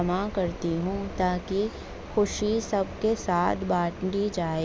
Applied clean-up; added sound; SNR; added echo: none; none; none; none.